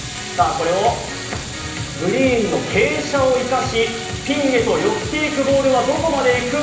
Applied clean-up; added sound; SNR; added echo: none; Sink (filling or washing) / Water tap, faucet; 14 dB; reverberation time 0.8 s.